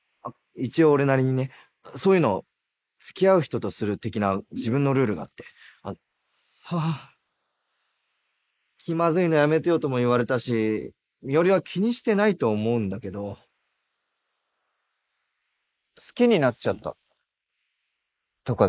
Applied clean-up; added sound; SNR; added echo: neural mask model Resemble Enhance denoiser.